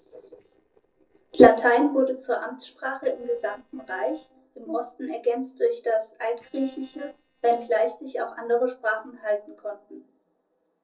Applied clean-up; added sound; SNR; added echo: neural separator model SepFormer DNS4.